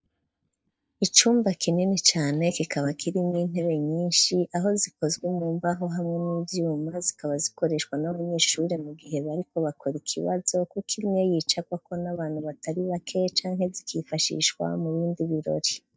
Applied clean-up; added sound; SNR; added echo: neural mask model DeepFilterNet 3.